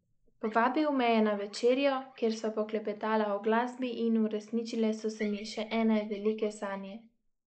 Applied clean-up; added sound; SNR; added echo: neural mask model Resemble Enhance denoiser.